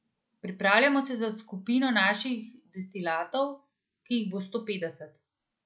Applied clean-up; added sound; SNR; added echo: none; none; none; none.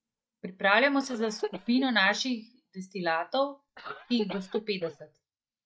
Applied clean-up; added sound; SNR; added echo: neural mask model DeepFilterNet 3.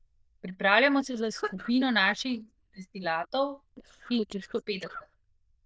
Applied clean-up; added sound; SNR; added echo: neural diffusion model UNIVERSE++.